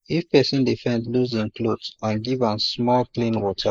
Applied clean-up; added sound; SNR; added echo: neural mask model Resemble Enhance denoiser.